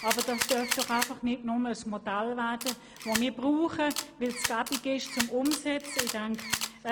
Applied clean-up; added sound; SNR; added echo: none; Camera; 5 dB; none.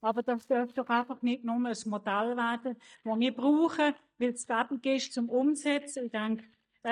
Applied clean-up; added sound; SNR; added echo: neural mask model DeepFilterNet 3.